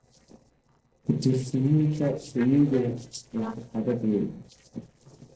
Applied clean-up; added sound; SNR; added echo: neural separator model SepFormer DNS4.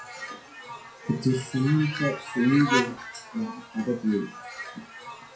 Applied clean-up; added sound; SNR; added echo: classical method WPE with log-MMSE.